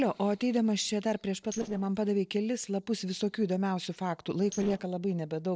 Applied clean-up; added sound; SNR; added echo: neural separator model SepFormer DNS4.